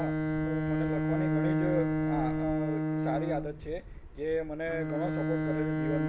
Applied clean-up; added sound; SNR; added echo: none; Bowed string instrument; -5 dB; none.